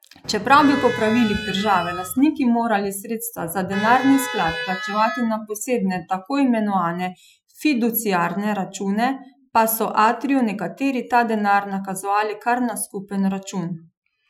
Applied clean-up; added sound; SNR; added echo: classical method Wiener filter.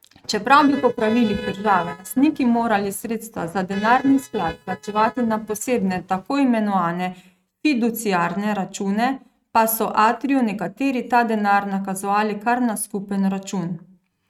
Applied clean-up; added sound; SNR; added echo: neural mask model RNNoise.